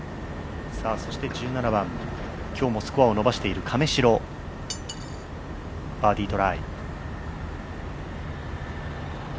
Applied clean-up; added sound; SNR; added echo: none; Cutlery, silverware; 17 dB; none.